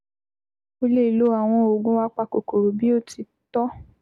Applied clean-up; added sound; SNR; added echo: none; none; none; none.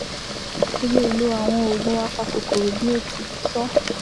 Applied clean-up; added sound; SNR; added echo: none; Boiling; 2 dB; none.